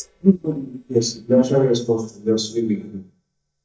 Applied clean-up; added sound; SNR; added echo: neural mask model DeepFilterNet 3.